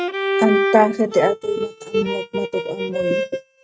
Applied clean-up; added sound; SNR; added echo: neural mask model RNNoise.